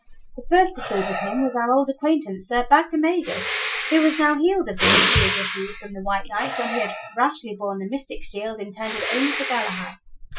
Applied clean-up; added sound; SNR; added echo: classical method Wiener filter.